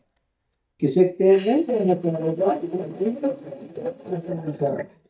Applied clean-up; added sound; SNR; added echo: neural mask model DeepFilterNet 3.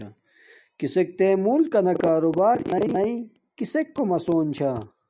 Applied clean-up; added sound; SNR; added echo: none; none; none; none.